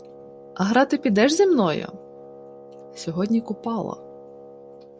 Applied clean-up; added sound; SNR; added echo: none; Wind instrument, woodwind instrument; 19 dB; none.